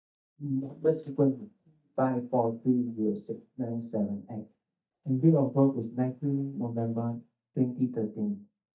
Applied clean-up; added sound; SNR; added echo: neural mask model DeepFilterNet 3.